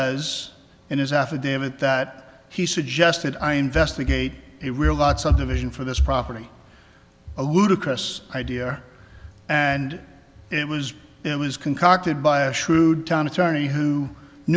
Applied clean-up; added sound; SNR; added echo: none; none; none; none.